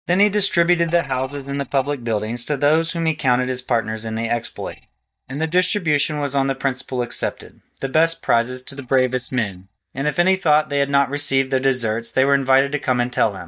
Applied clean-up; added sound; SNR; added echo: neural mask model DeepFilterNet 3.